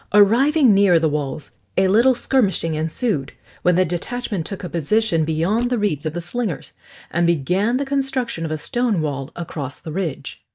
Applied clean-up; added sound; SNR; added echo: neural mask model DeepFilterNet 3.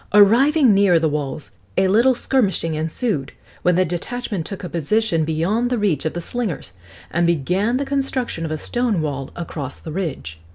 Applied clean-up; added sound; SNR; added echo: none; none; none; none.